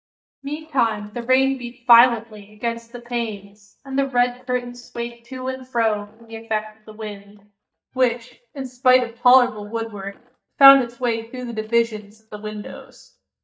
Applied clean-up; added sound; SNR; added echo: neural mask model DeepFilterNet 3.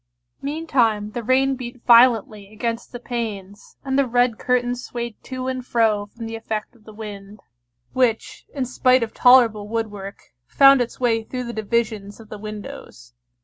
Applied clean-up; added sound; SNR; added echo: none; none; none; none.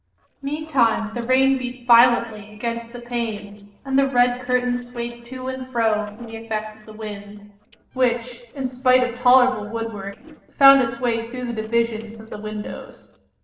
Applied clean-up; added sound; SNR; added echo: neural separator model SepFormer DNS4.